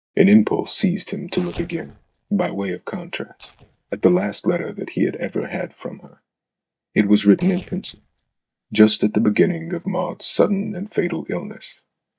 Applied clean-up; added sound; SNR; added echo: neural mask model DeepFilterNet 3.